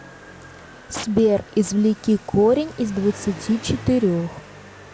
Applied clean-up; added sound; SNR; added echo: none; Motorcycle; 18 dB; none.